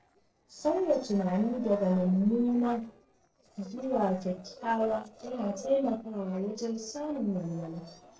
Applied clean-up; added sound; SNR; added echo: neural separator model SepFormer DNS4.